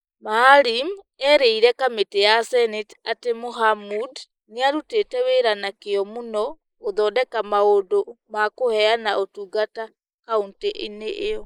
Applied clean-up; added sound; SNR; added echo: neural mask model Resemble Enhance denoiser.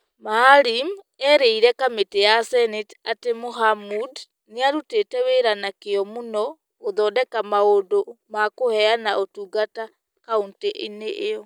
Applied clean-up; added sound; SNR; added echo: none; none; none; none.